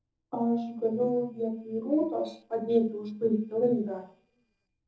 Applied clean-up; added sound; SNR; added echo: neural separator model SepFormer DNS4.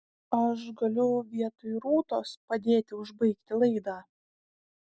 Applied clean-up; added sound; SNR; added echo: none; none; none; none.